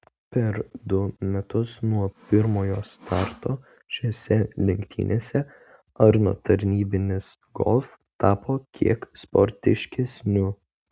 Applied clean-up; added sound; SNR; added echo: none; Sawing; 18 dB; none.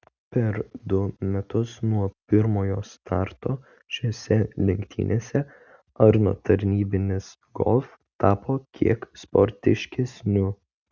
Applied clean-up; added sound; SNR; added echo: none; none; none; none.